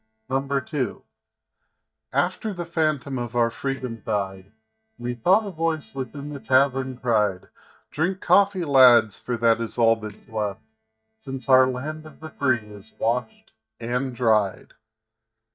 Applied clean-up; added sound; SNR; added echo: neural mask model DeepFilterNet 3.